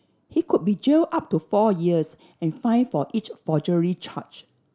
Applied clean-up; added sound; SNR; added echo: none; none; none; none.